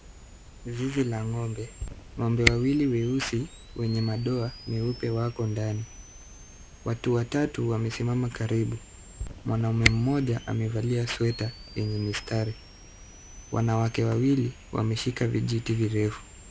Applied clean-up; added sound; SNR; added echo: none; Camera; 10 dB; none.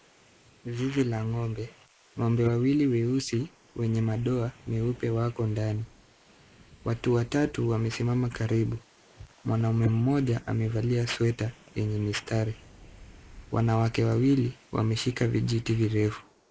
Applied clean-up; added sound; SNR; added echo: neural mask model Resemble Enhance denoiser.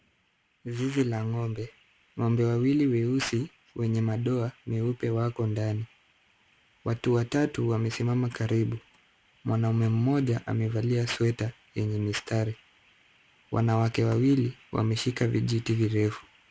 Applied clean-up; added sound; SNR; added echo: none; none; none; none.